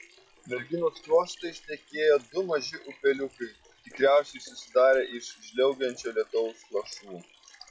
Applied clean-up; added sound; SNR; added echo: classical method log-MMSE.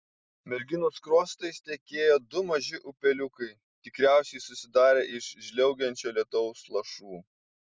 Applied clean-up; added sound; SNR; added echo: none; none; none; none.